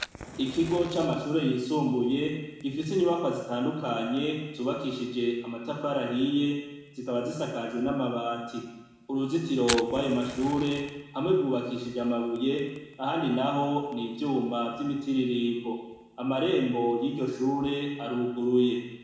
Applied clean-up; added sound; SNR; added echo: none; Fire; 18 dB; reverberation time 1.0 s.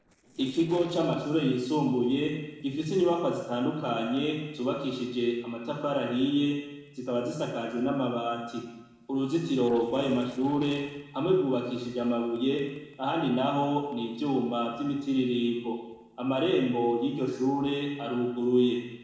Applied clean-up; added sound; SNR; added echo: neural separator model SepFormer DNS4.